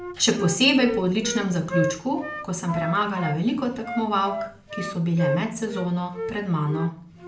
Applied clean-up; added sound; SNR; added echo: none; Wind instrument, woodwind instrument; 8 dB; reverberation time 0.4 s.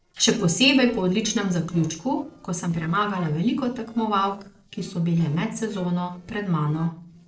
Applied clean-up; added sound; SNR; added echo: neural separator model SepFormer DNS4.